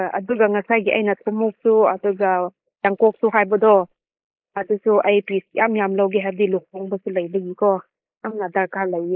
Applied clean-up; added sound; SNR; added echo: neural mask model Resemble Enhance denoiser.